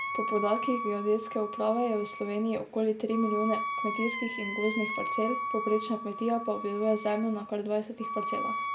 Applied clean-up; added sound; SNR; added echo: none; Wind instrument, woodwind instrument; 5 dB; none.